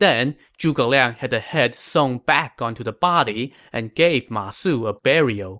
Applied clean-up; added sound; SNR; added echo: neural mask model Resemble Enhance denoiser.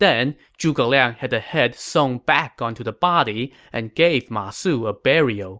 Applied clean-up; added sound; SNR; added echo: none; none; none; none.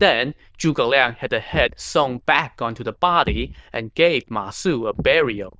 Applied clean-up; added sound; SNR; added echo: neural diffusion model UNIVERSE++.